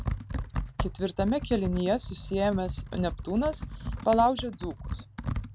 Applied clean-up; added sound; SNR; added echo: none; Computer keyboard; 6 dB; none.